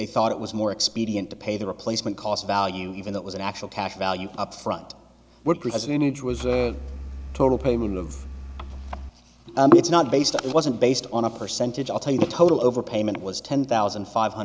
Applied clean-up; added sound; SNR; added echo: none; Engine; 11 dB; none.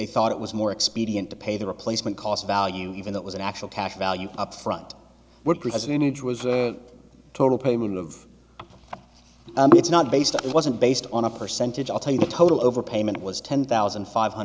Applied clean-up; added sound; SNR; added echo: none; none; none; none.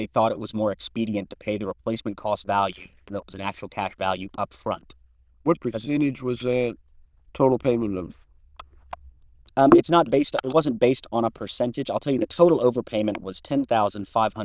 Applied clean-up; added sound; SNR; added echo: neural diffusion model UNIVERSE++.